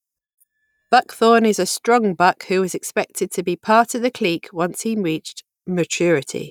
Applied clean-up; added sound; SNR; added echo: neural mask model DeepFilterNet 3.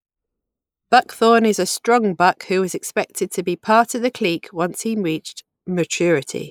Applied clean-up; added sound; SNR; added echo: neural mask model Resemble Enhance denoiser.